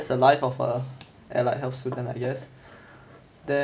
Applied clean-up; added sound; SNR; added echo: none; none; none; none.